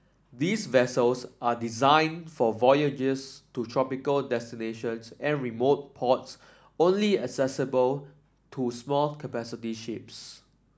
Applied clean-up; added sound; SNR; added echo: none; none; none; none.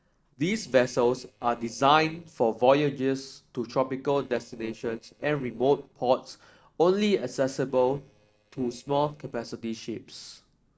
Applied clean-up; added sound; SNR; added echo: neural separator model SepFormer DNS4.